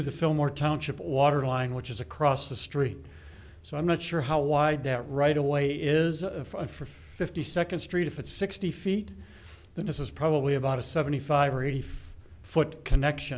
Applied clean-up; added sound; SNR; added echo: none; none; none; none.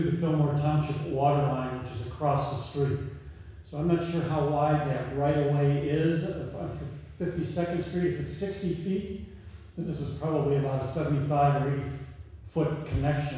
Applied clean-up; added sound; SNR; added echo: none; none; none; reverberation time 1.1 s.